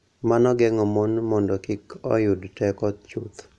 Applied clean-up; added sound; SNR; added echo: none; none; none; none.